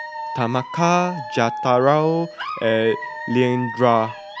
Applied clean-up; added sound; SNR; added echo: none; Alarm / Dog; 11 dB; none.